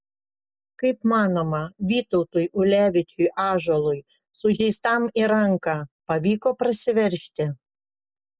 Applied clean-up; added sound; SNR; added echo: none; none; none; none.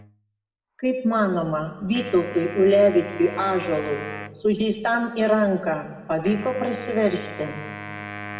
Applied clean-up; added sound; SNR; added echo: none; Wind instrument, woodwind instrument; 15 dB; reverberation time 1.2 s.